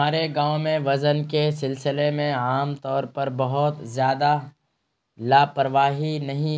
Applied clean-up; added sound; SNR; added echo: none; none; none; none.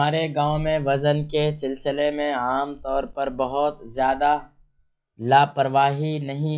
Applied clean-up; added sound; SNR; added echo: classical method log-MMSE.